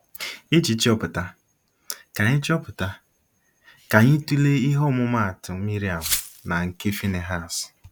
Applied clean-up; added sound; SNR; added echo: none; Glass; 7 dB; none.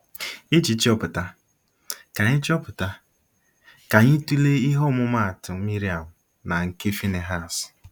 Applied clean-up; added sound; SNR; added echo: none; none; none; none.